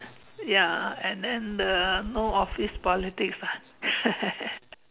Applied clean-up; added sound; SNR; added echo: none; Bird; 11 dB; none.